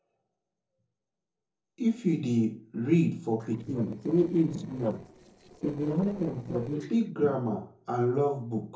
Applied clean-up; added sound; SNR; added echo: neural separator model SepFormer DNS4.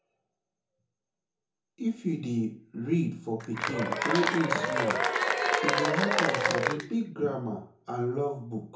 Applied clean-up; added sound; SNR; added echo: none; Applause / Cheering; -4 dB; reverberation time 0.5 s.